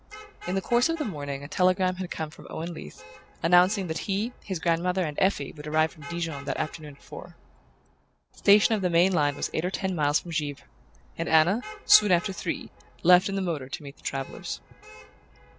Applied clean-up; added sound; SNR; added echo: none; Traffic noise, roadway noise / Vehicle horn, car horn, honking; 20 dB; none.